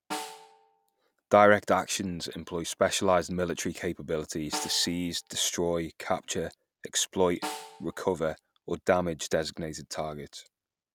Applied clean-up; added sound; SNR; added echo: none; Snare drum; 16 dB; none.